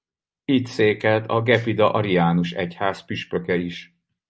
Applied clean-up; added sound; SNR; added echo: none; none; none; none.